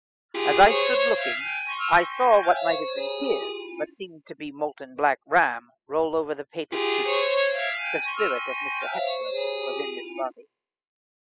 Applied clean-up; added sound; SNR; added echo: classical method spectral subtraction.